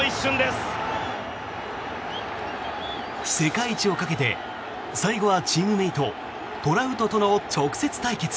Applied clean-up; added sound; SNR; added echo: none; none; none; none.